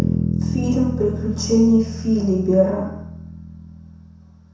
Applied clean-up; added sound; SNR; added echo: none; Bass guitar; 5 dB; reverberation time 0.7 s.